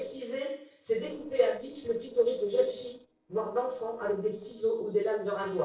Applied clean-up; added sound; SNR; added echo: neural separator model SepFormer DNS4.